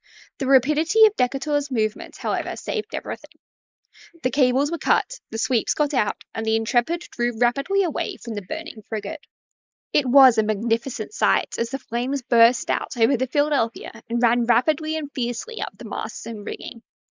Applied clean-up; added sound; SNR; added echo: neural mask model Resemble Enhance denoiser.